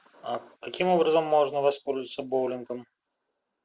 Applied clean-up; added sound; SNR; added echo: none; none; none; none.